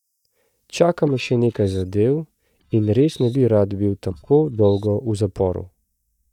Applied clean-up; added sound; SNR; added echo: neural mask model DeepFilterNet 3.